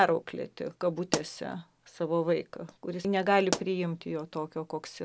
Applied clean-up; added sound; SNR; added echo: none; Explosion; 10 dB; none.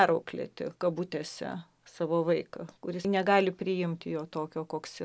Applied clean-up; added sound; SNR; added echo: none; none; none; none.